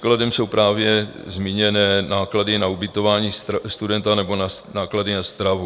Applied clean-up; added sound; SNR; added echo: none; none; none; none.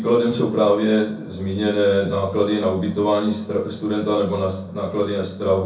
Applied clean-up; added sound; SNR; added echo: none; none; none; reverberation time 0.6 s.